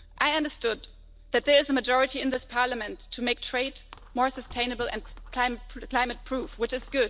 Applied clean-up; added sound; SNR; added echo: none; Fireworks; 18 dB; none.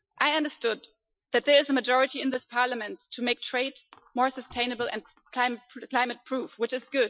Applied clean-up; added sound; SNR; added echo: classical method Wiener filter.